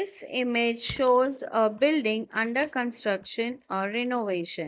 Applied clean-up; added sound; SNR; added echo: neural mask model DeepFilterNet 3.